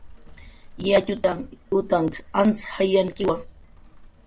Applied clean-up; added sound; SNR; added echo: none; Rain; 19 dB; none.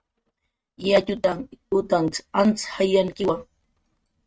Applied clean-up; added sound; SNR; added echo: neural mask model RNNoise.